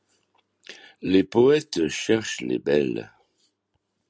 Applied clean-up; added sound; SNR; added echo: none; none; none; none.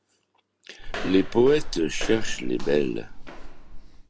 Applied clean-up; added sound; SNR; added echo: none; Walk, footsteps; 3 dB; none.